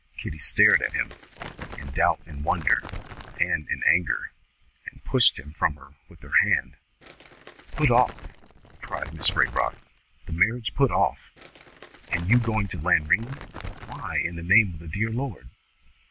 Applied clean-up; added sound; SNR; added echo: none; Crumpling, crinkling; 13 dB; none.